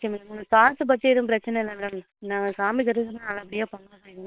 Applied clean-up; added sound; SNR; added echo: neural separator model SepFormer WHAM!.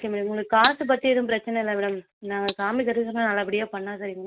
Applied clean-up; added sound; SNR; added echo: neural mask model RNNoise.